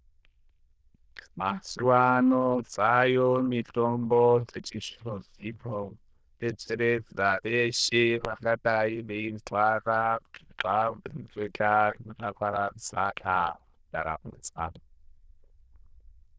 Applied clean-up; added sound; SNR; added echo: neural diffusion model UNIVERSE++.